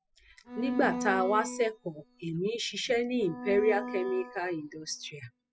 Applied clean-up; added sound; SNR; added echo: classical method spectral subtraction.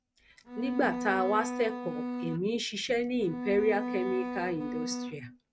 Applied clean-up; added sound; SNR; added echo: neural mask model RNNoise.